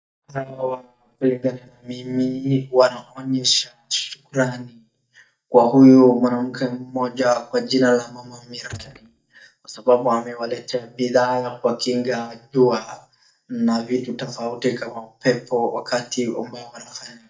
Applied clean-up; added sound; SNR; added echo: neural mask model DeepFilterNet 3.